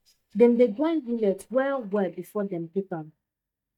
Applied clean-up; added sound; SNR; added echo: neural mask model DeepFilterNet 3.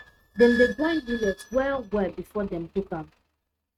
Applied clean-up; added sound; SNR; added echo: neural mask model RNNoise.